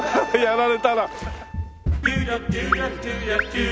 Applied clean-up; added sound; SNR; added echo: none; Run; 5 dB; none.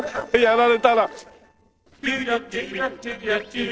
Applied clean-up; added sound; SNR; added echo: neural separator model SepFormer DNS4.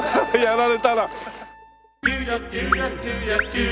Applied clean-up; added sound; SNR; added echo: none; none; none; none.